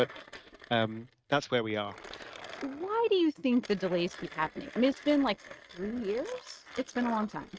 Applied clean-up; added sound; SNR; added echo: neural mask model RNNoise.